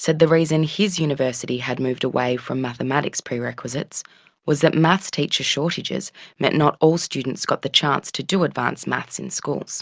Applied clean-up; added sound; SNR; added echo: none; none; none; none.